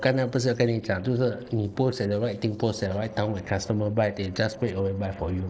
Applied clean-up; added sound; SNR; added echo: neural separator model SepFormer DNS4.